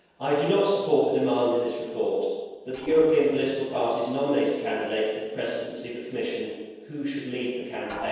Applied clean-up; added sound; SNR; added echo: neural separator model SepFormer DNS4.